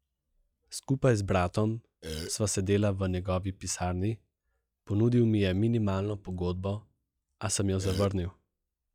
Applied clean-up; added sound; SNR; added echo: classical method log-MMSE.